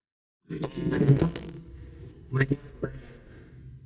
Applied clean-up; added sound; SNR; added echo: neural mask model DeepFilterNet 3.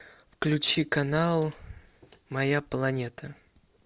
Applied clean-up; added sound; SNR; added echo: none; none; none; none.